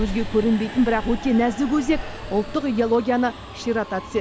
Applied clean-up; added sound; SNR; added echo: none; Subway, metro, underground; 10 dB; none.